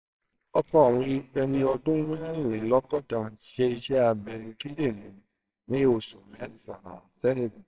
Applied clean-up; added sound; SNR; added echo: neural separator model SepFormer WHAMR!.